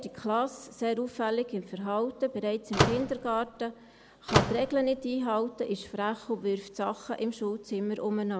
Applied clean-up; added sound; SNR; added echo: none; Slam / Microwave oven; 0 dB; none.